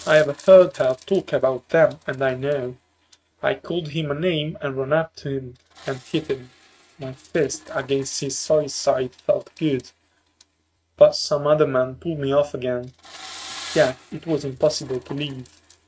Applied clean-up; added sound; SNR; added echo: neural mask model RNNoise.